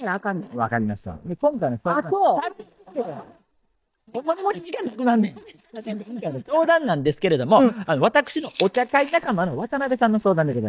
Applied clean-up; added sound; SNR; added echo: neural mask model DeepFilterNet 3.